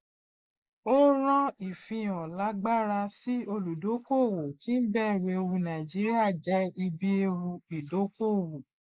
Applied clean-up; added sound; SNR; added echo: neural mask model Resemble Enhance denoiser.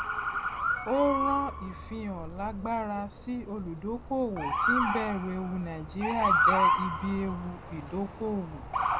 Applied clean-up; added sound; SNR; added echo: none; Motor vehicle (road) / Siren; -2 dB; none.